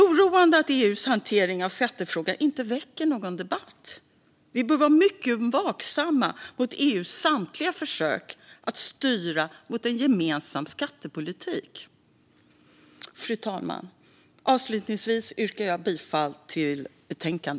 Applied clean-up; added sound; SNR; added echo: none; none; none; none.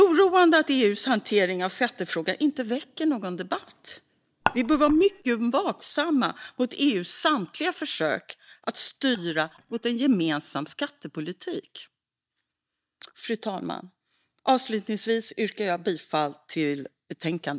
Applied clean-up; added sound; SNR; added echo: neural mask model DeepFilterNet 3.